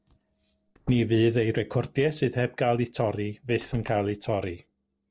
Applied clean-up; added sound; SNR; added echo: neural separator model SepFormer DNS4.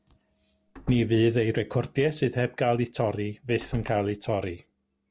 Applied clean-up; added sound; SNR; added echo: none; Slam; 18 dB; none.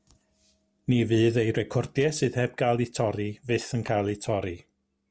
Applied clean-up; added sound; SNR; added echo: none; none; none; none.